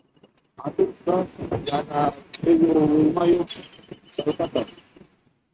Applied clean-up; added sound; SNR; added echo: neural mask model RNNoise.